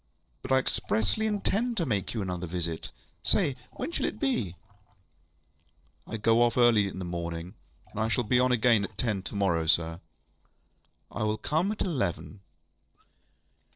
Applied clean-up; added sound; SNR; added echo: neural separator model SepFormer DNS4.